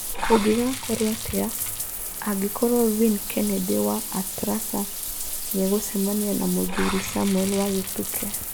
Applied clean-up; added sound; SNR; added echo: none; Bathtub (filling or washing) / Water; 5 dB; none.